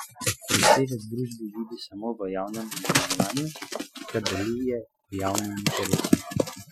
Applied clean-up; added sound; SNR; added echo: classical method Wiener filter.